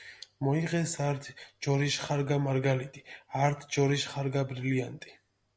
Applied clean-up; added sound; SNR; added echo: none; none; none; none.